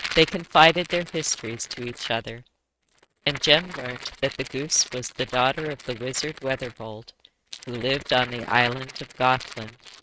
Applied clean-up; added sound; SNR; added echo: neural mask model RNNoise.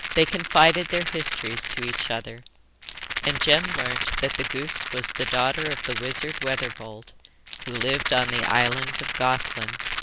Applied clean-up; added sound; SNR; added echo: none; Rattle; 4 dB; none.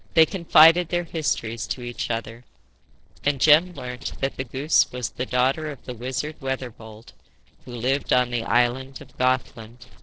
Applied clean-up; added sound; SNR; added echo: neural separator model SepFormer DNS4.